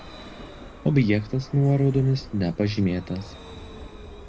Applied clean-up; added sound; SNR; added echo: none; Vehicle; 16 dB; none.